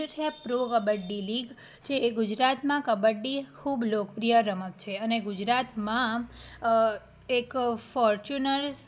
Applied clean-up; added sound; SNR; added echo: none; none; none; none.